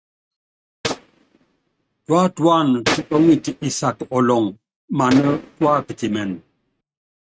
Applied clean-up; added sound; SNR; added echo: neural mask model RNNoise.